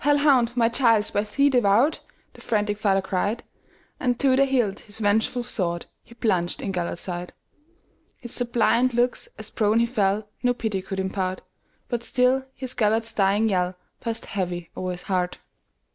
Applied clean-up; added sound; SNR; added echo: none; none; none; none.